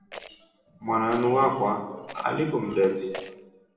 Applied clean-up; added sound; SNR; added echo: neural separator model SepFormer DNS4.